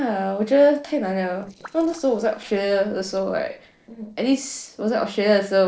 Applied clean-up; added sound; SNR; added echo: neural separator model SepFormer DNS4.